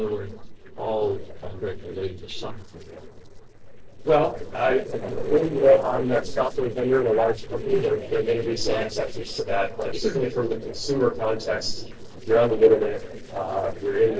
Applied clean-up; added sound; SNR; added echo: neural separator model SepFormer DNS4.